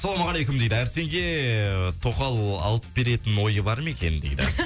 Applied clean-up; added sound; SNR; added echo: none; none; none; none.